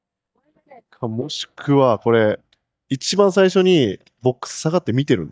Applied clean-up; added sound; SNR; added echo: neural mask model DeepFilterNet 3.